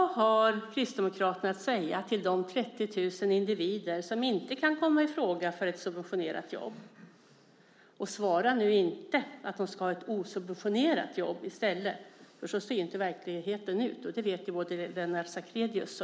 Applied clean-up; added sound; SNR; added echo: none; none; none; none.